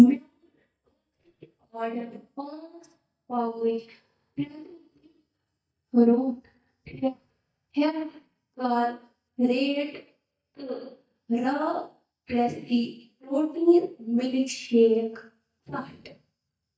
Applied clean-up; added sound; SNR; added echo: neural mask model DeepFilterNet 3.